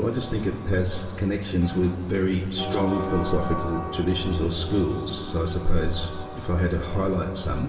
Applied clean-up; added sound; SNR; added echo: none; Train; 11 dB; reverberation time 2.6 s.